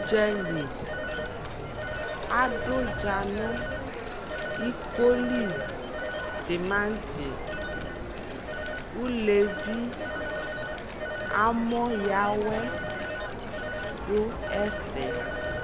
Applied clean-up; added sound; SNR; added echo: none; Telephone; 3 dB; none.